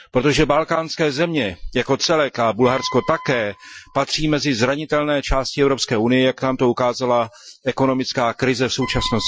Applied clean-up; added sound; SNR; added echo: classical method Wiener filter.